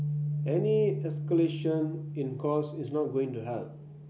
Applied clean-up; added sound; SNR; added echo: none; Bass guitar; 4 dB; none.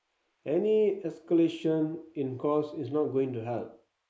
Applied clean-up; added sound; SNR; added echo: neural mask model Resemble Enhance denoiser.